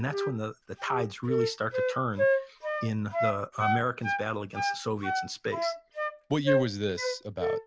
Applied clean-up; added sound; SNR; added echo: none; Wind instrument, woodwind instrument; -1 dB; none.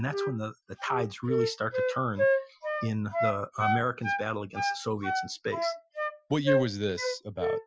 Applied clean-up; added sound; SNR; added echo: classical method Wiener filter.